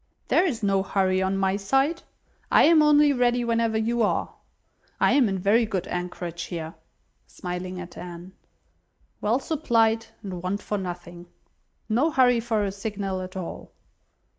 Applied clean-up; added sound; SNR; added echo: none; none; none; none.